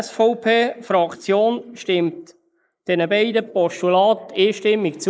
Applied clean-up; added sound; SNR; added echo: neural mask model Resemble Enhance denoiser.